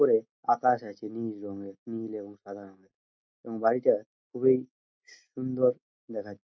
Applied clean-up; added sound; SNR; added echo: none; none; none; none.